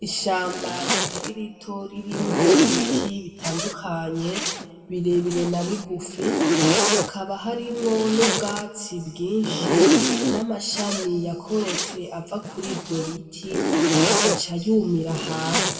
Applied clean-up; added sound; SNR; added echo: none; Zipper (clothing); -3 dB; reverberation time 1.9 s.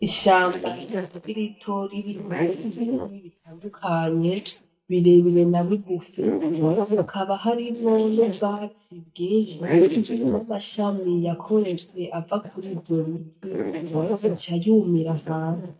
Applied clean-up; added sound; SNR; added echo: neural mask model DeepFilterNet 3.